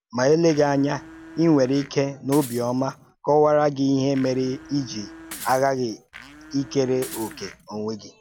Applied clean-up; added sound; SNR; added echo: none; Domestic sounds, home sounds + Shatter / Crushing; 19 dB; none.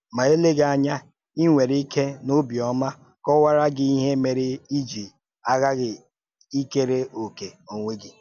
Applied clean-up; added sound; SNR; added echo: none; none; none; none.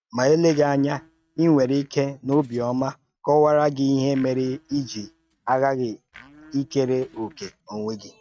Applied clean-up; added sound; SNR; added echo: neural mask model RNNoise.